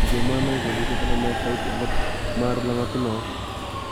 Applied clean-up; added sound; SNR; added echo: none; Subway, metro, underground; -4 dB; none.